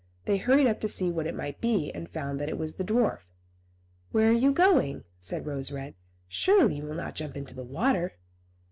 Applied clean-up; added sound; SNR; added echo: none; none; none; none.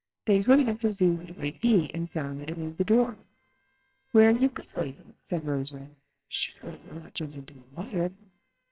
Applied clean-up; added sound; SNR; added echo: neural separator model SepFormer WHAMR!.